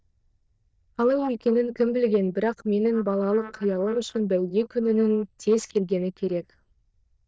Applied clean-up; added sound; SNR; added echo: neural diffusion model UNIVERSE++.